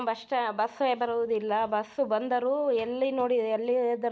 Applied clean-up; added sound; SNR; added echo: none; none; none; none.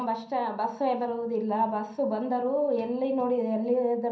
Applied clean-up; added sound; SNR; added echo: none; none; none; reverberation time 0.6 s.